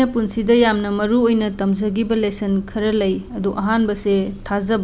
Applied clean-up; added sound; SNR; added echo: none; none; none; none.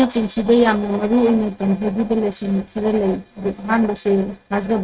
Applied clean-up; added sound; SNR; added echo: neural mask model RNNoise.